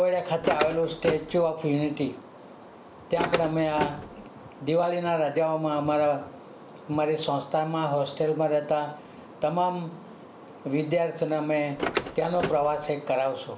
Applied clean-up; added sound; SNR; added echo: none; Car; 5 dB; none.